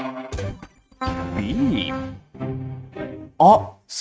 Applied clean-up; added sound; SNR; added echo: neural mask model RNNoise.